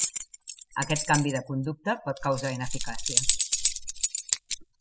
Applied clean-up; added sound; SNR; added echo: classical method spectral subtraction.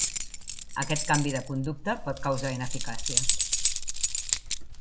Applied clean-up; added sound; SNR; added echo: none; Keys jangling; -4 dB; none.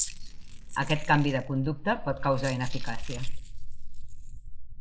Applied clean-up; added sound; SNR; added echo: neural mask model Resemble Enhance denoiser.